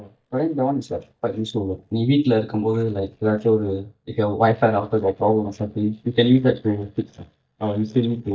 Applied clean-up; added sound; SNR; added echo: neural mask model DeepFilterNet 3.